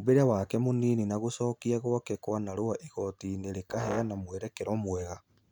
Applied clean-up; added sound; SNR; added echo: none; Brass instrument; 11 dB; none.